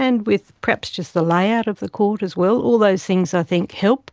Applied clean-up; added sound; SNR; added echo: none; none; none; none.